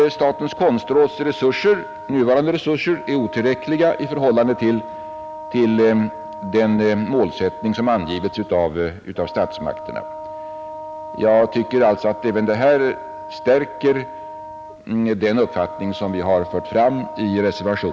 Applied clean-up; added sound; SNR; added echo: none; Wind instrument, woodwind instrument; 13 dB; none.